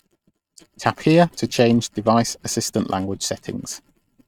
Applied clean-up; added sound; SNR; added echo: neural mask model RNNoise.